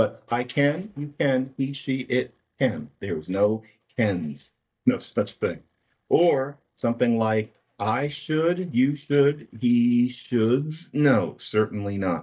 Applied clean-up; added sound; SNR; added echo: neural mask model DeepFilterNet 3.